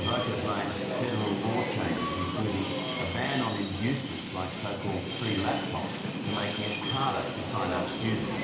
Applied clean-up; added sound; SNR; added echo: none; Subway, metro, underground; 2 dB; reverberation time 1.1 s.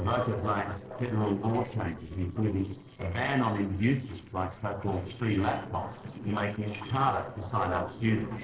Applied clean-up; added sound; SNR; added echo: neural separator model SepFormer DNS4.